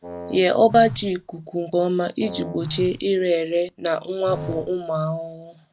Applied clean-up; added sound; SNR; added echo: none; Telephone + Wind instrument, woodwind instrument; 14 dB; none.